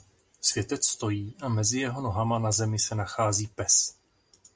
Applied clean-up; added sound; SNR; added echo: none; none; none; none.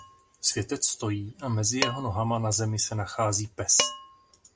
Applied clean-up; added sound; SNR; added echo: none; Dishes, pots, and pans; 9 dB; none.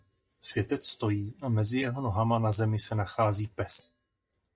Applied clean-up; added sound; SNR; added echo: neural mask model DeepFilterNet 3.